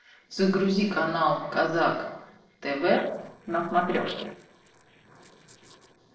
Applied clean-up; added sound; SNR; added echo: neural separator model SepFormer DNS4.